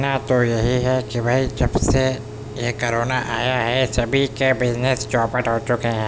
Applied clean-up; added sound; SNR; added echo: none; none; none; none.